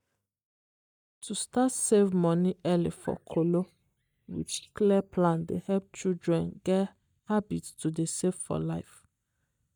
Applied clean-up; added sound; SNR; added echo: neural mask model DeepFilterNet 3.